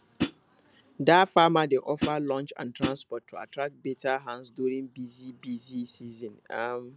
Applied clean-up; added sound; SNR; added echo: none; Hi-hat; 1 dB; none.